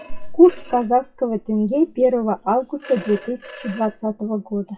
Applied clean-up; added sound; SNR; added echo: classical method WPE with log-MMSE.